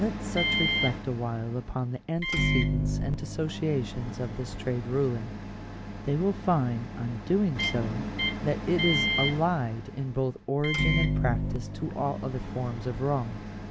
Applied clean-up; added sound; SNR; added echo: none; Microwave oven; 1 dB; none.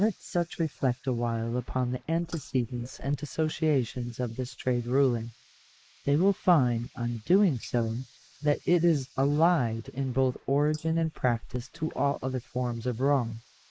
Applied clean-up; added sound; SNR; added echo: neural mask model Resemble Enhance denoiser.